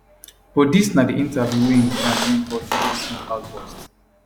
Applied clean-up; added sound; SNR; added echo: none; Squeak; 6 dB; none.